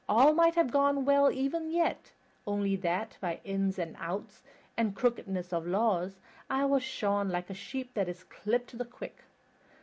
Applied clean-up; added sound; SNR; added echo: none; none; none; none.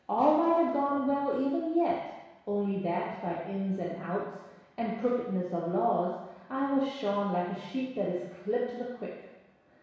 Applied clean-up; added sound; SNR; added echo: none; none; none; reverberation time 1.1 s.